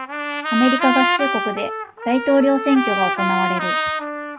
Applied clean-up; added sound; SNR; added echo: none; Trumpet; 2 dB; none.